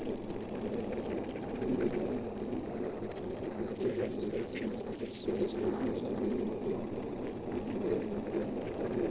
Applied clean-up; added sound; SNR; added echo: neural separator model SepFormer DNS4.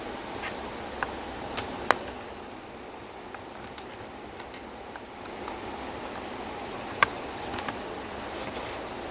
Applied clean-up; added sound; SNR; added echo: none; none; none; none.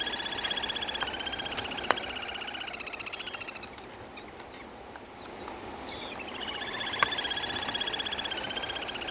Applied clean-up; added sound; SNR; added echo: none; Bird; -2 dB; none.